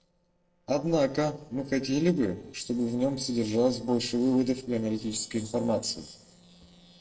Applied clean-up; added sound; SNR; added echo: neural separator model SepFormer DNS4.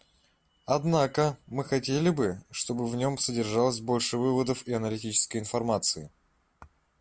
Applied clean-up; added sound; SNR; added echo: none; none; none; none.